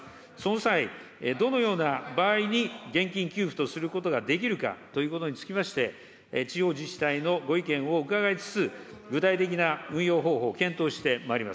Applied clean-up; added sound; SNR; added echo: none; none; none; none.